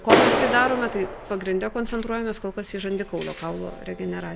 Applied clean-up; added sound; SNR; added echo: none; Clapping; 0 dB; none.